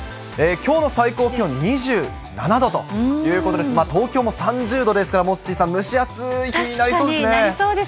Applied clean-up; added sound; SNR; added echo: none; none; none; none.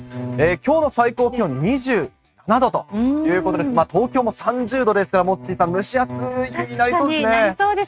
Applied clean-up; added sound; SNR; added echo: neural mask model RNNoise.